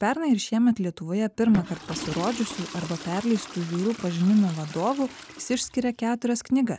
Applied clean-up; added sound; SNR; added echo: none; Toilet flush / Water; 15 dB; none.